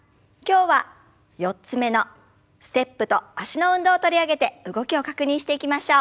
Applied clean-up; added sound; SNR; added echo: none; none; none; none.